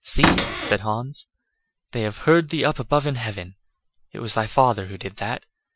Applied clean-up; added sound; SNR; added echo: classical method Wiener filter.